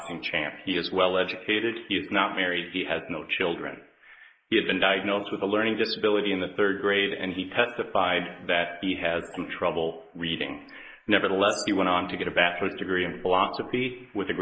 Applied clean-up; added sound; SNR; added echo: neural mask model Resemble Enhance denoiser.